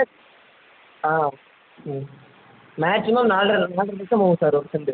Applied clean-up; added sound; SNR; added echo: none; none; none; none.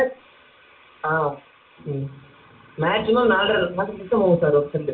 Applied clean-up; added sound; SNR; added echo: none; none; none; reverberation time 0.3 s.